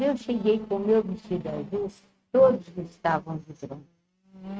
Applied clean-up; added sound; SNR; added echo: neural mask model RNNoise.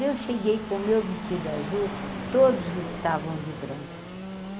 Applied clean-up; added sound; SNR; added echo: none; Sawing / Engine + Fixed-wing aircraft, airplane; 7 dB; none.